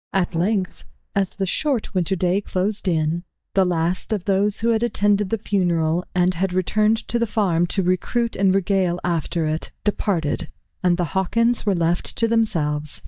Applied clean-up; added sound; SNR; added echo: neural mask model DeepFilterNet 3.